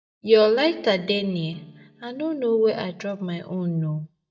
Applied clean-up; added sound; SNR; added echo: neural mask model DeepFilterNet 3.